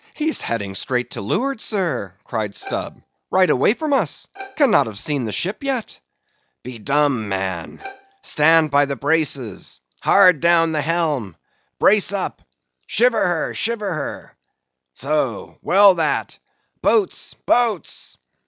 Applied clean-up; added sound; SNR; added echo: none; Bowed string instrument; 19 dB; none.